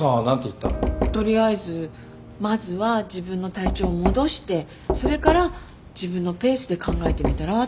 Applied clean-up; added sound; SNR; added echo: none; Knock; 4 dB; none.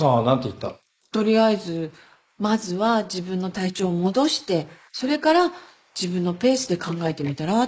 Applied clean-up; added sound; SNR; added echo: neural mask model Resemble Enhance denoiser.